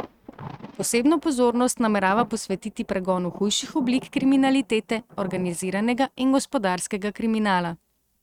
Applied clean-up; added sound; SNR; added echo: neural mask model RNNoise.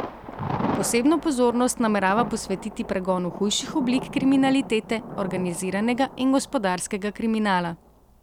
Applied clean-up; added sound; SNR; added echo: none; Thunder; 11 dB; none.